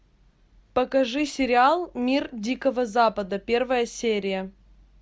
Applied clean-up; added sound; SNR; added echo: none; none; none; none.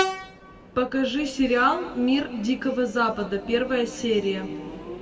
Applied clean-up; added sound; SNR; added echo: none; Train; 11 dB; reverberation time 1.5 s.